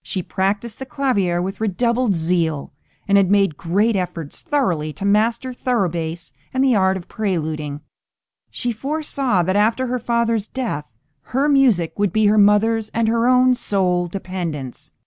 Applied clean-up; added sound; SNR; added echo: none; none; none; none.